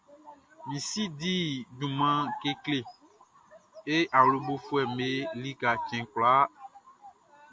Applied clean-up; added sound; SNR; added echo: none; none; none; none.